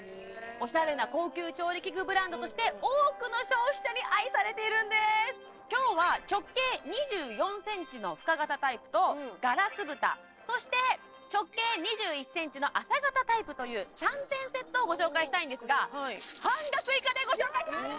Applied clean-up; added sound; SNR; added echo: neural separator model SepFormer DNS4.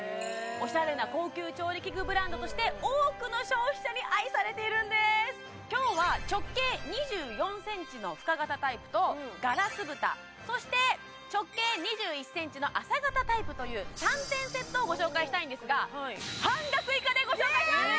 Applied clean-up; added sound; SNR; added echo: none; Boom; 12 dB; none.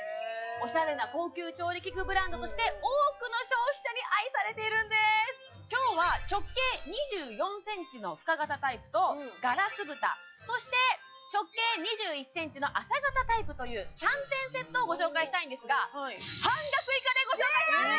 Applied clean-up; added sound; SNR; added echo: classical method log-MMSE.